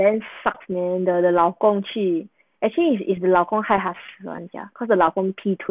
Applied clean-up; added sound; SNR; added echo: none; none; none; none.